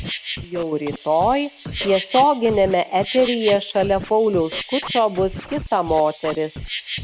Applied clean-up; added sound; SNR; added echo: none; Scratching (performance technique) + Insect; 11 dB; none.